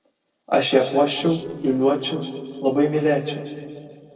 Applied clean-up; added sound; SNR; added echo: neural separator model SepFormer DNS4.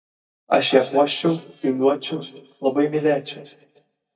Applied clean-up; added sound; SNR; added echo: neural mask model DeepFilterNet 3.